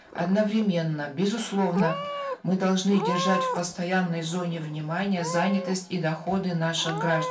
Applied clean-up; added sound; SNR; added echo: none; Meow / Purr; 8 dB; reverberation time 0.2 s.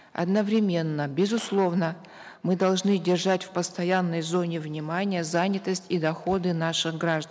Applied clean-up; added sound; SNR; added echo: none; none; none; none.